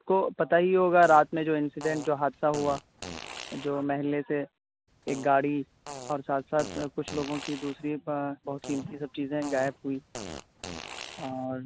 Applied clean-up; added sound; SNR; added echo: none; Fart; 15 dB; none.